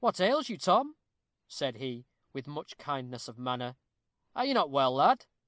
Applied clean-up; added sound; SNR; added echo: none; none; none; none.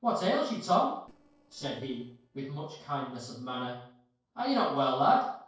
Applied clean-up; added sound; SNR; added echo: neural separator model SepFormer DNS4.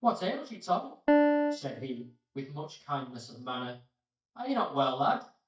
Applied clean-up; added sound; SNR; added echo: neural mask model DeepFilterNet 3.